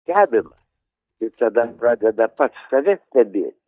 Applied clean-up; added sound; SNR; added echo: neural mask model DeepFilterNet 3.